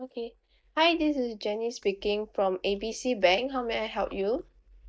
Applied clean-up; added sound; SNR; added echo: neural mask model DeepFilterNet 3.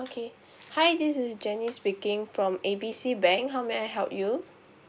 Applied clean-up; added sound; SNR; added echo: none; none; none; none.